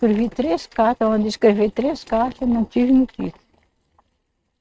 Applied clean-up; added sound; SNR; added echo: neural mask model RNNoise.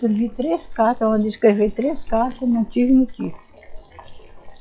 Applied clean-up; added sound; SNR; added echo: classical method log-MMSE.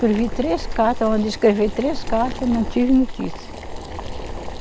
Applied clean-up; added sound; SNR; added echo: none; Boiling; 7 dB; none.